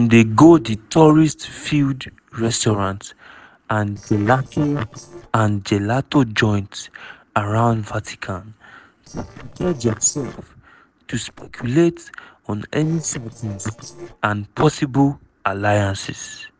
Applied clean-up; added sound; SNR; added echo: neural separator model SepFormer DNS4.